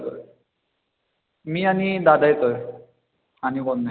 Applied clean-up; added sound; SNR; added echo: none; none; none; none.